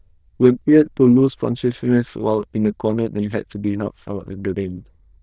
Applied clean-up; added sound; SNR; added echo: neural diffusion model UNIVERSE++.